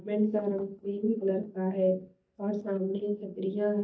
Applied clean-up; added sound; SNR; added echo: neural mask model DeepFilterNet 3.